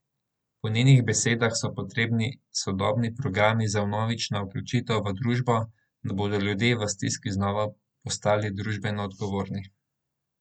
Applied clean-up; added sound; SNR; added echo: none; none; none; none.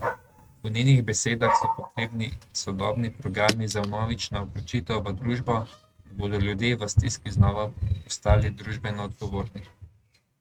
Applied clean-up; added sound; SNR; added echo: neural mask model RNNoise.